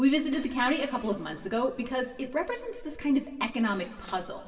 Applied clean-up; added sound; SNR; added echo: none; Cutlery, silverware / Dishes, pots, and pans; 20 dB; reverberation time 2.0 s.